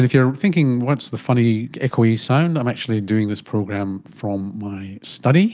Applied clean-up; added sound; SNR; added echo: none; none; none; none.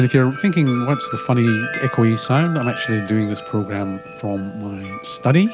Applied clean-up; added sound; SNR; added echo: none; Wind chime; 11 dB; none.